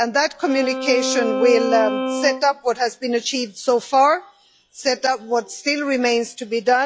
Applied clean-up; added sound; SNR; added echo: classical method log-MMSE.